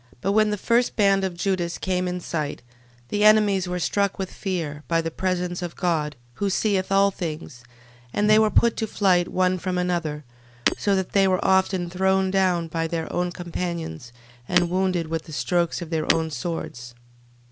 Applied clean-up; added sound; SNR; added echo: none; Shatter; 9 dB; none.